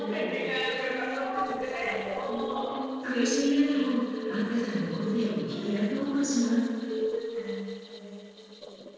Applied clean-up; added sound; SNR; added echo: neural separator model SepFormer DNS4.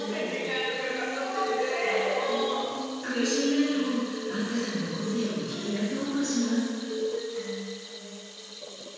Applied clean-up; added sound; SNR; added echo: none; Sink (filling or washing) / Water tap, faucet; 15 dB; reverberation time 1.9 s.